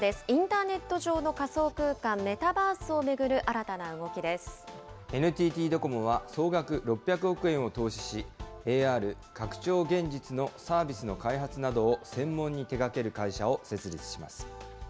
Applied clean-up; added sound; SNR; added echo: none; none; none; none.